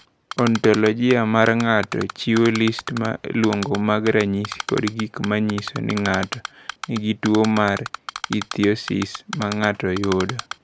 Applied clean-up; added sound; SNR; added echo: none; Typing; 13 dB; none.